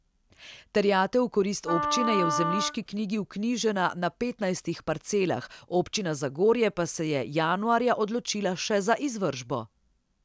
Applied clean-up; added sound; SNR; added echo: none; Wind instrument, woodwind instrument; 3 dB; none.